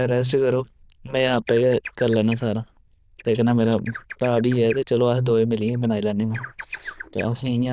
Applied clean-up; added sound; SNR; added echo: neural diffusion model UNIVERSE++.